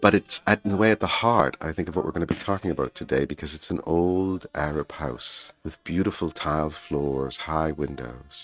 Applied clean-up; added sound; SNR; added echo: neural mask model RNNoise.